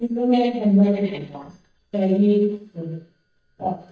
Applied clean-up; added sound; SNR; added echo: neural mask model DeepFilterNet 3.